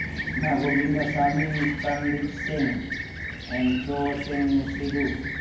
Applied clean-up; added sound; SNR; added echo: none; Fixed-wing aircraft, airplane; 5 dB; reverberation time 0.9 s.